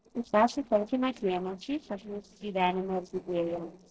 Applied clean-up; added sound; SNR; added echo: neural separator model SepFormer DNS4.